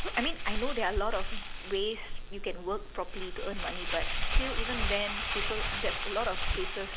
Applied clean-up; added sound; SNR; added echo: none; Crumpling, crinkling; -3 dB; none.